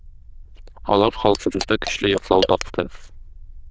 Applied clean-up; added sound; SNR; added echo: neural diffusion model UNIVERSE++.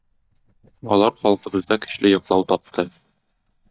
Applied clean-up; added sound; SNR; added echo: neural mask model DeepFilterNet 3.